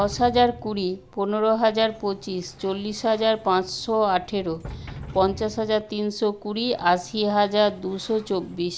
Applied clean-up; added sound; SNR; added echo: none; Sliding door; 18 dB; none.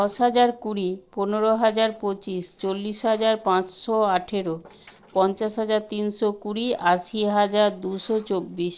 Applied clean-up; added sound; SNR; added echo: neural separator model SepFormer DNS4.